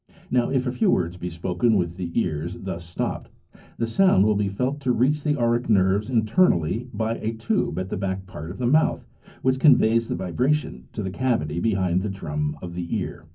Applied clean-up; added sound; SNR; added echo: none; none; none; reverberation time 0.3 s.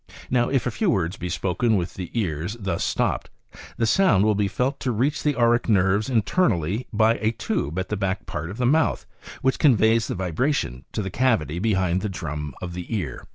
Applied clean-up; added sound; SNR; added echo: none; none; none; none.